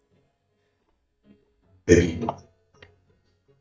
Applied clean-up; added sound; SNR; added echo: neural mask model DeepFilterNet 3.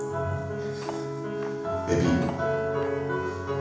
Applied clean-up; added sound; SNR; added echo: none; Cutlery, silverware; 18 dB; reverberation time 1.0 s.